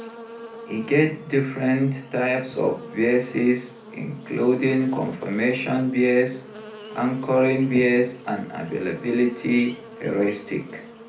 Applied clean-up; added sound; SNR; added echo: none; Buzz; 18 dB; reverberation time 0.4 s.